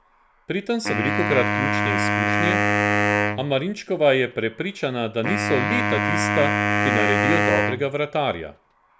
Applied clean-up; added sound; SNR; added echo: none; Wind instrument, woodwind instrument; -2 dB; none.